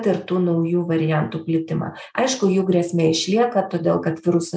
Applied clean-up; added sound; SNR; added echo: none; none; none; none.